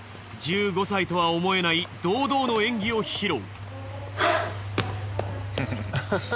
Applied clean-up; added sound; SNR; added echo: none; none; none; none.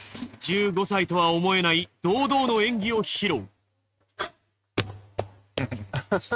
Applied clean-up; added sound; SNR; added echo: neural mask model RNNoise.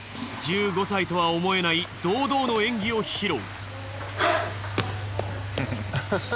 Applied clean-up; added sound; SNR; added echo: none; Toilet flush / Water; 14 dB; none.